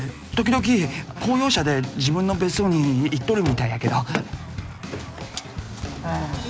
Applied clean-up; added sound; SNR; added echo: none; none; none; none.